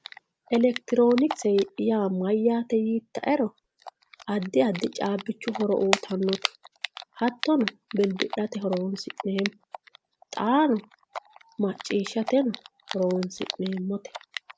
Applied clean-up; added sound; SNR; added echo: none; Typing; 12 dB; none.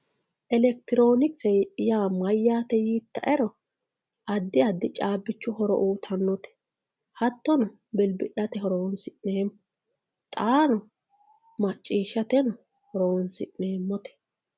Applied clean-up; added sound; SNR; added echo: none; none; none; none.